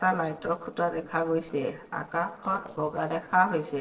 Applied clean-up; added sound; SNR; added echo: neural separator model SepFormer DNS4.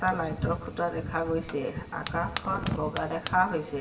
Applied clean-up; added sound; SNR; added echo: none; Fire; 5 dB; reverberation time 1.1 s.